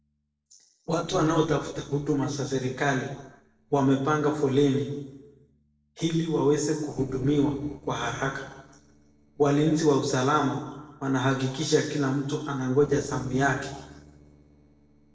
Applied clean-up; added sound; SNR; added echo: neural separator model SepFormer DNS4.